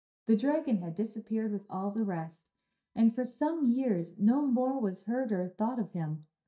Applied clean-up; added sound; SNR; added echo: neural mask model DeepFilterNet 3.